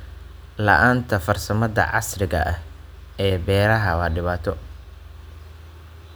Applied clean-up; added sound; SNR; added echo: none; none; none; none.